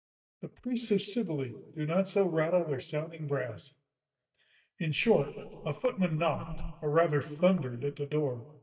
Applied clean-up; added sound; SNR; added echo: neural mask model DeepFilterNet 3.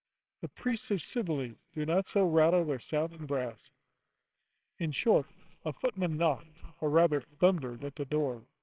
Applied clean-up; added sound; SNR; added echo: neural separator model SepFormer WHAMR!.